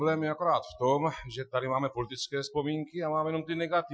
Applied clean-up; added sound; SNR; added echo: classical method Wiener filter.